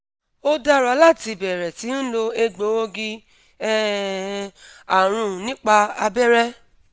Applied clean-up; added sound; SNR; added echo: none; none; none; none.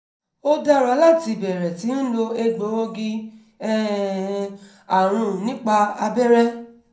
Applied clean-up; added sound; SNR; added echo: none; none; none; reverberation time 0.5 s.